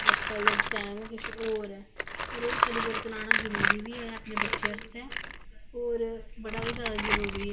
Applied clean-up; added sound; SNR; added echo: none; Tools; -5 dB; reverberation time 0.5 s.